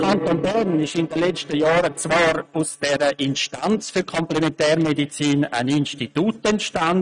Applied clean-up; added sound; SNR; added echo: neural mask model RNNoise.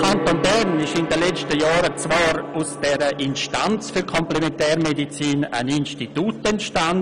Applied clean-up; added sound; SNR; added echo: none; Gong; 10 dB; none.